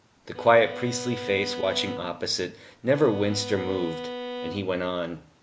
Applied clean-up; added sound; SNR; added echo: none; Bowed string instrument; 10 dB; none.